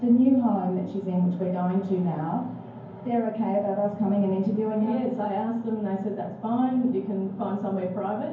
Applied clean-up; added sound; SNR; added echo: none; none; none; reverberation time 0.9 s.